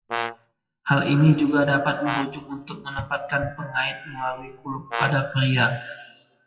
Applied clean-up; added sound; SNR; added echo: classical method WPE with log-MMSE.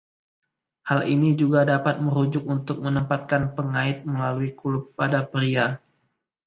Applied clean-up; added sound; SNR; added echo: none; none; none; none.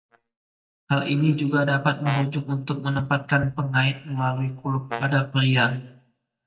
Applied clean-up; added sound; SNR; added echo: neural mask model DeepFilterNet 3.